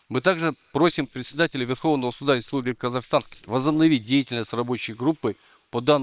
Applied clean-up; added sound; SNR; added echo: neural separator model SepFormer WHAM!.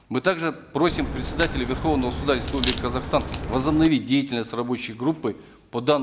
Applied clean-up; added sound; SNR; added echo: none; Crack; 5 dB; none.